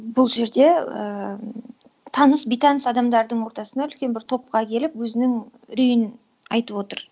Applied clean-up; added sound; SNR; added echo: none; none; none; none.